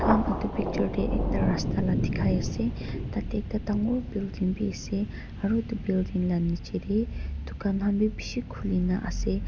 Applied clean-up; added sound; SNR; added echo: none; Thunder; 6 dB; none.